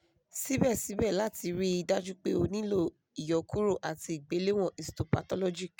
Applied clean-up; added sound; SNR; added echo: none; none; none; none.